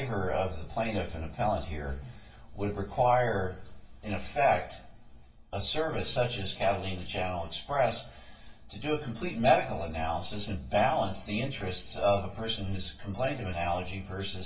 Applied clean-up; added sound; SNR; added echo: none; none; none; reverberation time 0.2 s.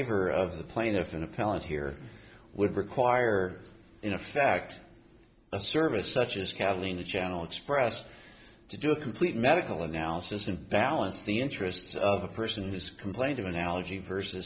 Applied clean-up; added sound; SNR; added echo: none; none; none; none.